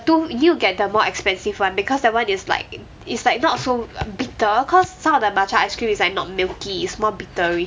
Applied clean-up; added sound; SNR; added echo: none; none; none; none.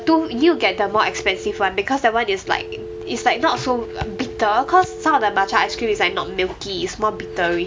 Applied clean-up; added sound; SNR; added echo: none; Telephone; 13 dB; none.